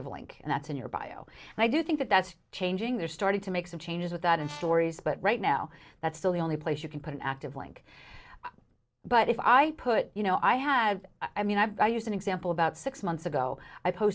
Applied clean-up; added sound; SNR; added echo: neural separator model SepFormer DNS4.